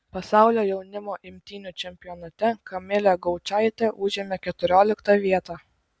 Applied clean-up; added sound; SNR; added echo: none; none; none; none.